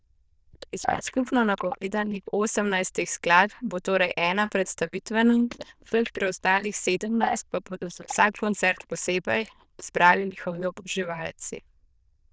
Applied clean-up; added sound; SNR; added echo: neural diffusion model UNIVERSE++.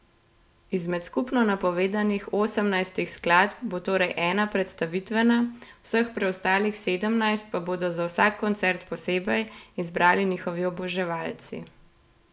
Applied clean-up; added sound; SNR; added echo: none; none; none; none.